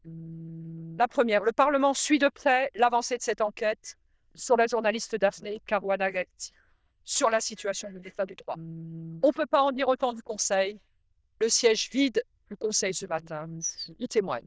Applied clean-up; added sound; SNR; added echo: neural diffusion model UNIVERSE++.